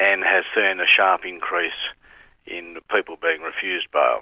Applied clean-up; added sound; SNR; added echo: none; none; none; none.